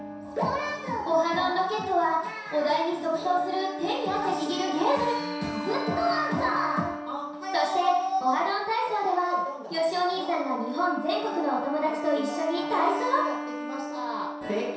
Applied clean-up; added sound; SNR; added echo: none; Wind instrument, woodwind instrument; 10 dB; reverberation time 0.7 s.